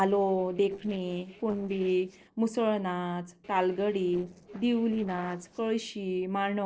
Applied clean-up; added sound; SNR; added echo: neural separator model SepFormer DNS4.